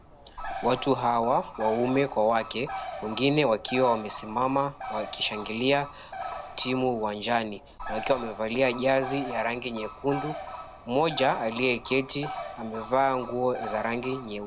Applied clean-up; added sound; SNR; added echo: none; Bird; 11 dB; none.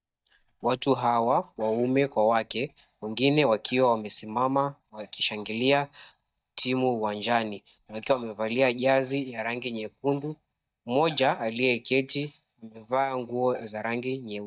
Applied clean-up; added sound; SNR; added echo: neural mask model DeepFilterNet 3.